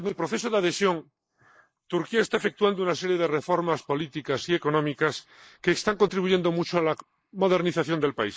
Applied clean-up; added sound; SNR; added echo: neural mask model Resemble Enhance denoiser.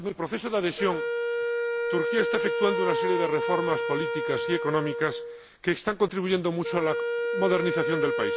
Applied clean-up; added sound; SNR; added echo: none; Wind instrument, woodwind instrument; 1 dB; none.